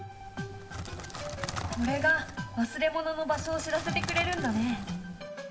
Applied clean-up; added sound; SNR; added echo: none; Crackle; 8 dB; reverberation time 2.4 s.